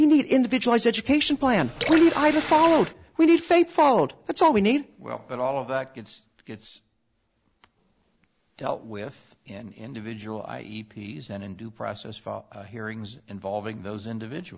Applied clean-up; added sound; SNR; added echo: none; Water tap, faucet / Water; 7 dB; none.